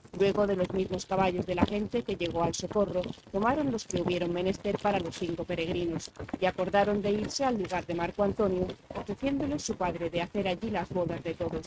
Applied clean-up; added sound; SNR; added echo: neural mask model RNNoise.